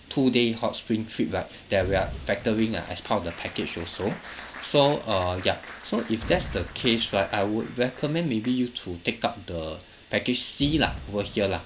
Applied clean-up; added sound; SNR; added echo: none; Boom + Applause; 15 dB; none.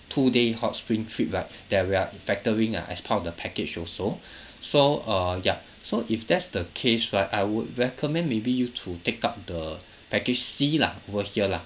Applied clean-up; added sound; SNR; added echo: none; none; none; none.